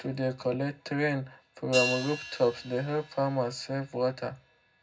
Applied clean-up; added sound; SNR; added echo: none; Hi-hat; 10 dB; reverberation time 0.3 s.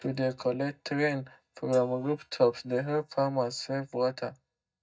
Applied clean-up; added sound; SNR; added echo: neural mask model DeepFilterNet 3.